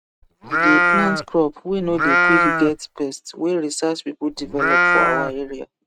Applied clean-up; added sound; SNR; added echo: neural mask model RNNoise.